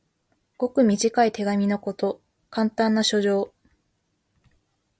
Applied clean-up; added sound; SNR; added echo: none; none; none; none.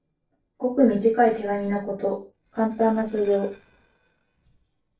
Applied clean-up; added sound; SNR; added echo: neural separator model SepFormer DNS4.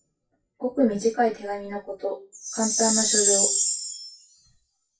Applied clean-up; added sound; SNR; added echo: classical method WPE with log-MMSE.